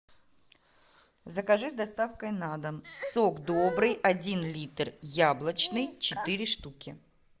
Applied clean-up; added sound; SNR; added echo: none; none; none; none.